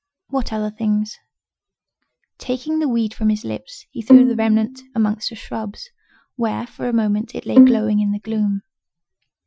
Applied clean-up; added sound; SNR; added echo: classical method Wiener filter.